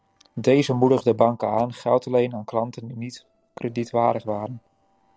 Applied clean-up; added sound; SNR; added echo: neural separator model SepFormer DNS4.